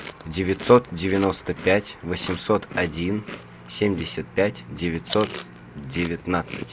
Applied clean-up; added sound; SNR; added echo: none; Chewing, mastication; 15 dB; none.